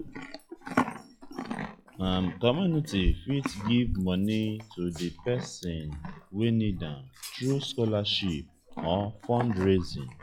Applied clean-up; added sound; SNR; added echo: classical method log-MMSE.